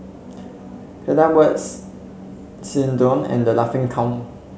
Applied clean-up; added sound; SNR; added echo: none; none; none; none.